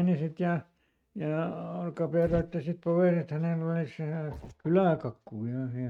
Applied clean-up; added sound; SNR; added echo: neural mask model RNNoise.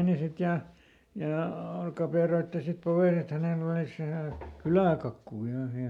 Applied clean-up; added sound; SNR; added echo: none; none; none; none.